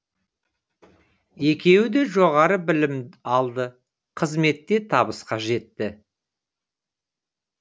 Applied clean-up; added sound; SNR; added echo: none; none; none; none.